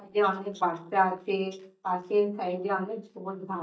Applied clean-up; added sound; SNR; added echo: neural mask model DeepFilterNet 3.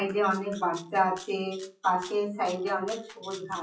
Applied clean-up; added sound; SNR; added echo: classical method WPE with log-MMSE.